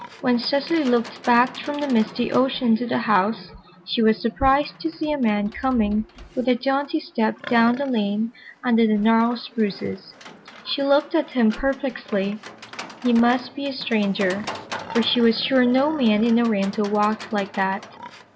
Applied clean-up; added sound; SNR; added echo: none; Livestock, farm animals, working animals; 18 dB; none.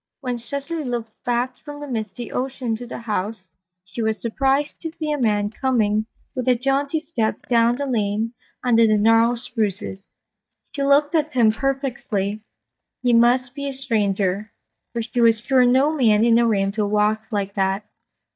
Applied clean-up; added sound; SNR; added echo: neural mask model DeepFilterNet 3.